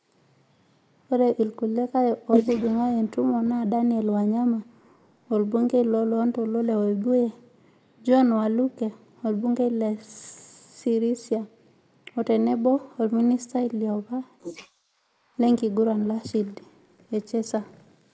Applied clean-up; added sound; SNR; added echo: neural mask model Resemble Enhance denoiser.